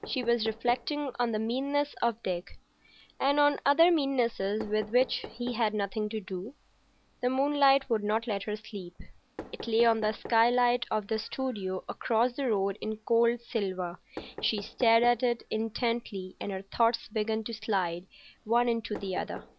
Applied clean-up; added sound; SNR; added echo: none; Knock; 20 dB; none.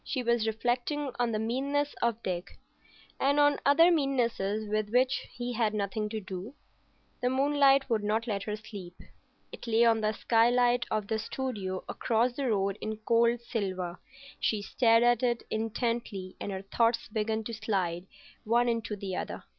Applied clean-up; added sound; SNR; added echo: none; none; none; none.